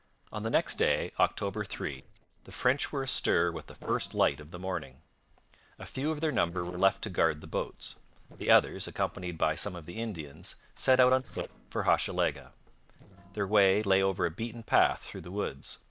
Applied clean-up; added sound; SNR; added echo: neural separator model SepFormer DNS4.